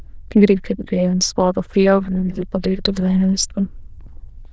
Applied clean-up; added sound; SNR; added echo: neural diffusion model UNIVERSE++.